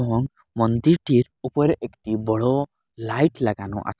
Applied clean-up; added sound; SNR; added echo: none; none; none; none.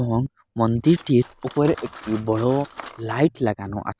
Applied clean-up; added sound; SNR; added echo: none; Cutlery, silverware; 20 dB; none.